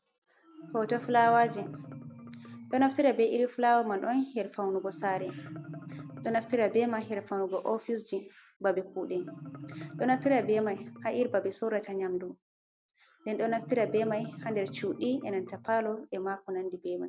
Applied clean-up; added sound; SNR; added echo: none; Marimba, xylophone; 16 dB; none.